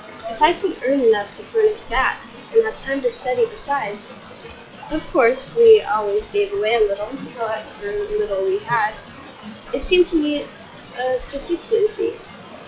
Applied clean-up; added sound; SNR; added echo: classical method log-MMSE.